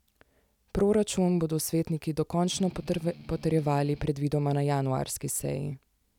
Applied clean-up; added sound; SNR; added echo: none; Strum; 20 dB; none.